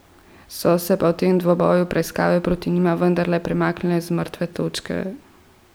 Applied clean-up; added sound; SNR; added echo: none; none; none; none.